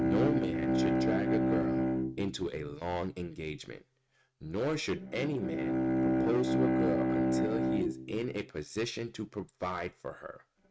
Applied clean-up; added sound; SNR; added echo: neural mask model RNNoise.